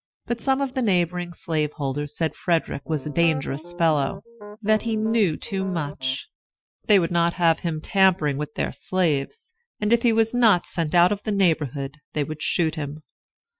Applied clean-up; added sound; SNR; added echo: classical method Wiener filter.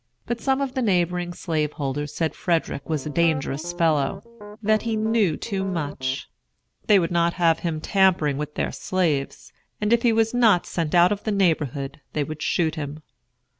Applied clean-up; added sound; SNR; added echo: none; Piano; 14 dB; none.